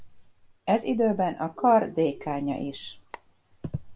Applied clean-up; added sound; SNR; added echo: none; Telephone; 19 dB; none.